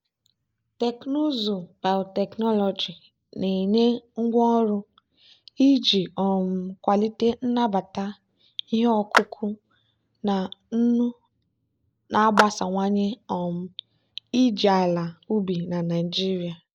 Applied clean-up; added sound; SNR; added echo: neural mask model Resemble Enhance denoiser.